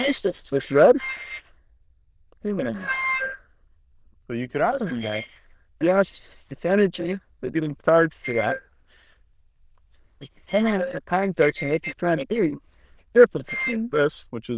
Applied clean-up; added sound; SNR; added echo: neural diffusion model UNIVERSE++.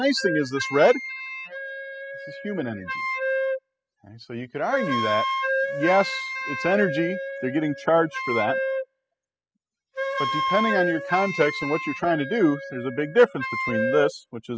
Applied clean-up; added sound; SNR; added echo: classical method spectral subtraction.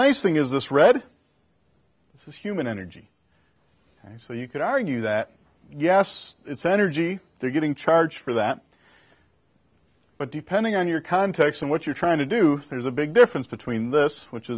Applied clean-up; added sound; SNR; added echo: none; none; none; none.